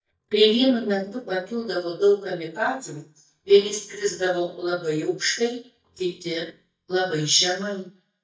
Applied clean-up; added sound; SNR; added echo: neural mask model DeepFilterNet 3.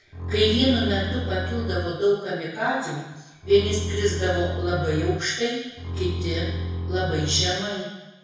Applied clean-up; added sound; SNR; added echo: none; Bowed string instrument; 4 dB; reverberation time 1.1 s.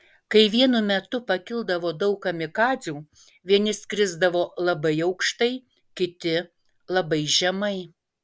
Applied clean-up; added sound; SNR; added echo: none; none; none; none.